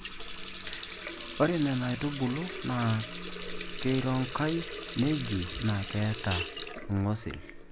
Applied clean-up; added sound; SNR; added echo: none; Water tap, faucet; 7 dB; none.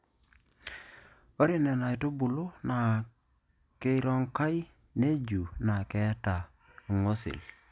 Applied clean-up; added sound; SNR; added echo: none; none; none; none.